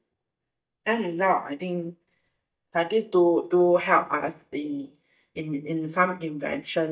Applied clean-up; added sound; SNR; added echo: neural mask model DeepFilterNet 3.